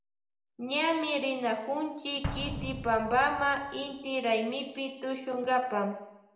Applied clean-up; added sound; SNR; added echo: none; Explosion; 14 dB; reverberation time 0.8 s.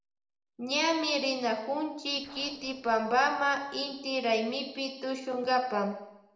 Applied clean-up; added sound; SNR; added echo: neural separator model SepFormer DNS4.